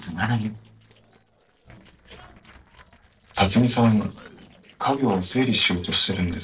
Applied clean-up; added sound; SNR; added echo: neural separator model SepFormer DNS4.